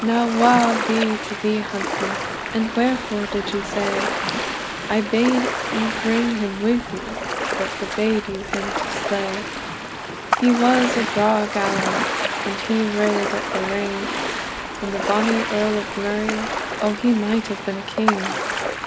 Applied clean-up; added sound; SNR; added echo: none; Ocean; 3 dB; none.